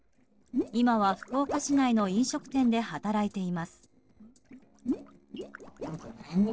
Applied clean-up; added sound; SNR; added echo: neural separator model SepFormer DNS4.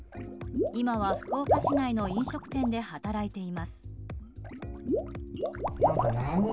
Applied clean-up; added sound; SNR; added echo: none; Water / Liquid; 1 dB; none.